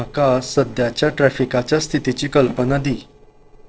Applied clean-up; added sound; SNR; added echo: neural separator model SepFormer DNS4.